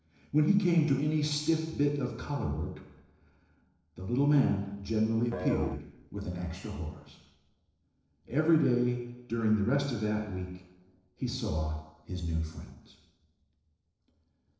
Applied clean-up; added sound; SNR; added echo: neural separator model SepFormer DNS4.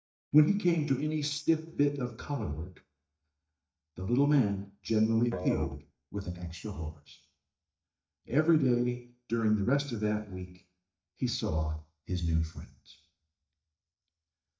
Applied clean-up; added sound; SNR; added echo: neural mask model DeepFilterNet 3.